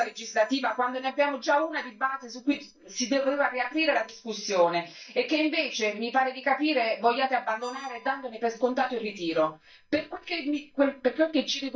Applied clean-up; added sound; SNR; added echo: neural mask model DeepFilterNet 3.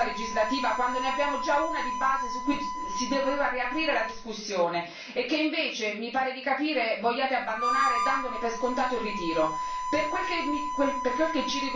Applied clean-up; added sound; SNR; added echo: none; Harmonica; 4 dB; reverberation time 0.3 s.